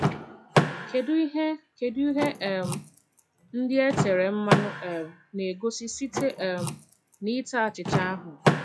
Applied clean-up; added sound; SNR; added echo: classical method log-MMSE.